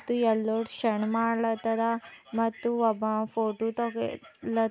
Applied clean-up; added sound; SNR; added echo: none; none; none; none.